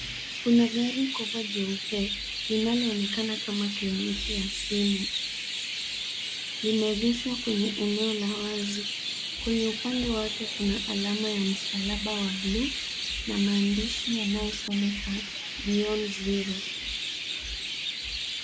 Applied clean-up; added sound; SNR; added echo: none; Chirp, tweet; 4 dB; none.